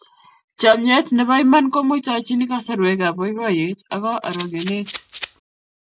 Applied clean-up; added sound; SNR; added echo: none; Rattle (instrument); 15 dB; none.